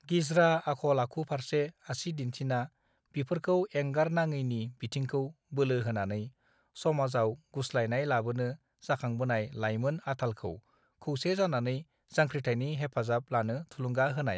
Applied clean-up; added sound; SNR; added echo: none; none; none; none.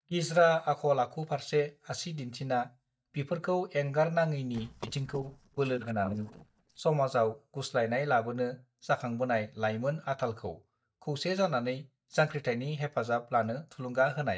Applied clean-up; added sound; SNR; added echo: neural mask model DeepFilterNet 3.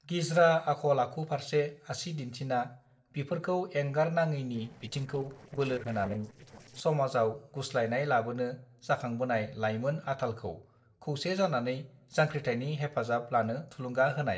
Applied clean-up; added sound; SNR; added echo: neural separator model SepFormer DNS4.